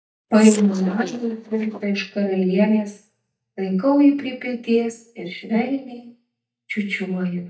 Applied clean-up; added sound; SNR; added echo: neural mask model DeepFilterNet 3.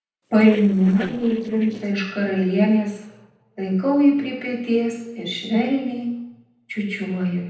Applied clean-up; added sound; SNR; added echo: neural separator model SepFormer DNS4.